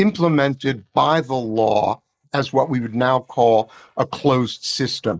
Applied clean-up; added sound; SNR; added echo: neural mask model Resemble Enhance denoiser.